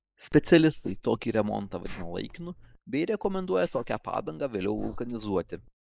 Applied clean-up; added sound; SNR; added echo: neural mask model Resemble Enhance denoiser.